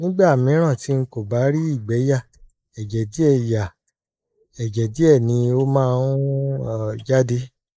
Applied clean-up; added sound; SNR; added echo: neural mask model Resemble Enhance denoiser.